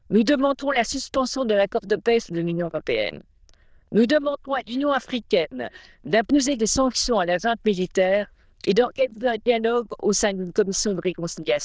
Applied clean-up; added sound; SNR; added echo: neural diffusion model UNIVERSE++.